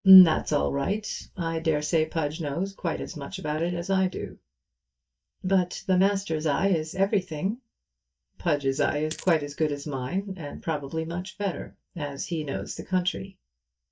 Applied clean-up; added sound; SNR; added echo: neural mask model DeepFilterNet 3.